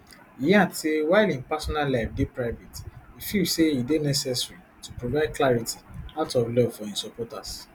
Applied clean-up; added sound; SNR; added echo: none; none; none; none.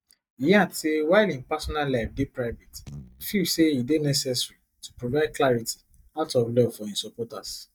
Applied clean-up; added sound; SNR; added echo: neural mask model DeepFilterNet 3.